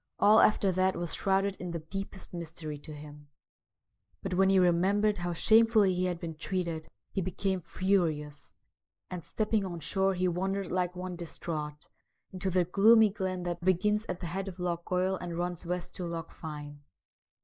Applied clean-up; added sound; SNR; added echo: neural mask model Resemble Enhance denoiser.